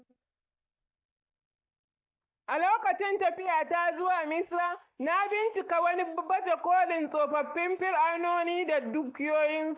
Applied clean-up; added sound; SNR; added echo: neural mask model DeepFilterNet 3.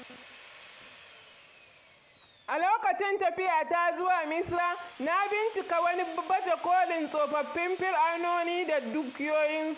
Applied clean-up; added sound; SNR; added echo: none; Sawing; 16 dB; none.